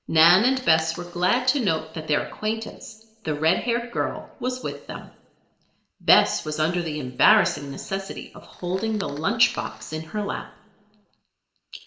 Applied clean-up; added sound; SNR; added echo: none; Fire; 19 dB; reverberation time 1.6 s.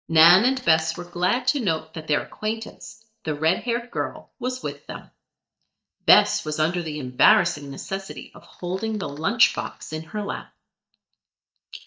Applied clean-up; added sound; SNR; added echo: neural mask model DeepFilterNet 3.